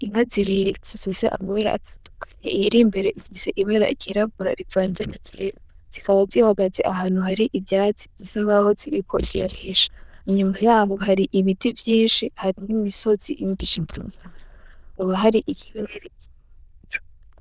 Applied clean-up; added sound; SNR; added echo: neural diffusion model UNIVERSE++.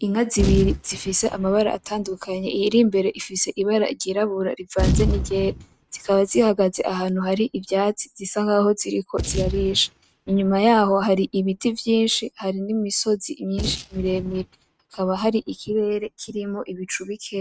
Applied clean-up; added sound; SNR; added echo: neural mask model RNNoise.